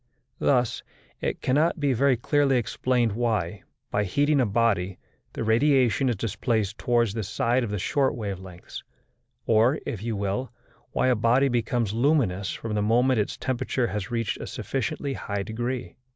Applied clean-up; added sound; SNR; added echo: none; none; none; none.